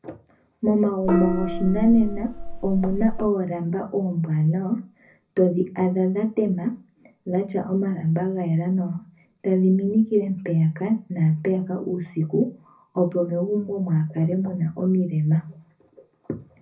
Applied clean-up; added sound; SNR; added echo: none; Gong; 3 dB; reverberation time 0.4 s.